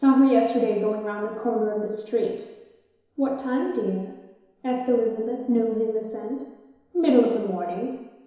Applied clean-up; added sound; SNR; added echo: none; none; none; reverberation time 1.0 s.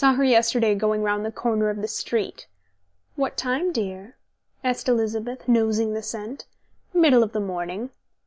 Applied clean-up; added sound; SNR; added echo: none; none; none; none.